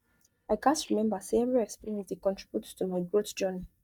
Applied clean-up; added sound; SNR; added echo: neural mask model DeepFilterNet 3.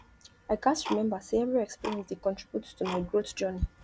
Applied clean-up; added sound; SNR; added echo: none; Tick-tock; 10 dB; none.